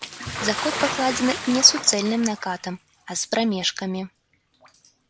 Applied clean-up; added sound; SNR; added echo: none; Bathtub (filling or washing) / Splash, splatter; 9 dB; none.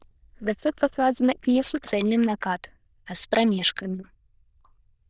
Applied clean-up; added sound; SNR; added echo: neural diffusion model UNIVERSE++.